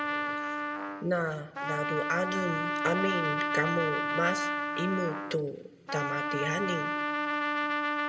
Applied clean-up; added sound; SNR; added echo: none; Trumpet; -2 dB; reverberation time 0.6 s.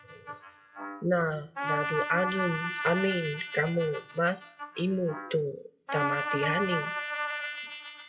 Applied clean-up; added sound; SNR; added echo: classical method WPE with log-MMSE.